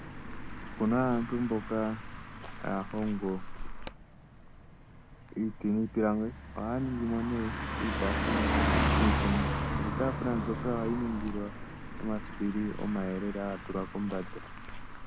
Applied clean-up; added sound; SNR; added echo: none; Car passing by; 1 dB; none.